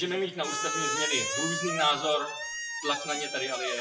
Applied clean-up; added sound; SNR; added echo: classical method WPE with log-MMSE.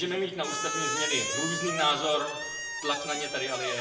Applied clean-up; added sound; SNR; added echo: none; Squeak; 3 dB; reverberation time 0.9 s.